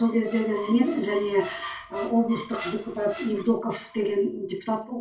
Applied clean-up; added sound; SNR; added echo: none; Squeak; 14 dB; reverberation time 0.3 s.